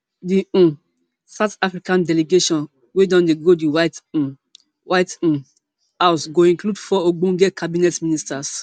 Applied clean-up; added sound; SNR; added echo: none; none; none; none.